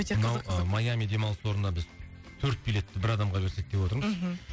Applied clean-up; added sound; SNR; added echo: none; none; none; none.